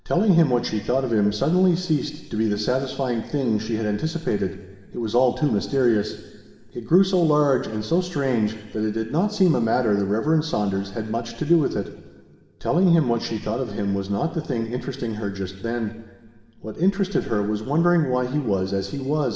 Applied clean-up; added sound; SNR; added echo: none; none; none; reverberation time 1.6 s.